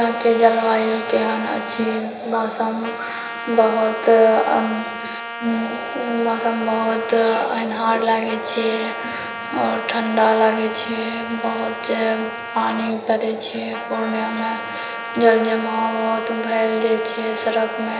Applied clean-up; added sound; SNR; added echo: none; Trumpet; 10 dB; reverberation time 0.9 s.